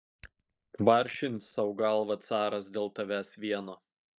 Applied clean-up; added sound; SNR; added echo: neural mask model DeepFilterNet 3.